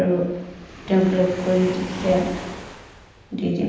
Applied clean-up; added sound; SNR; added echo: none; Waves, surf; 14 dB; reverberation time 1.1 s.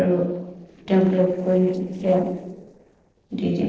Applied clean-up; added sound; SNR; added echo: neural separator model SepFormer DNS4.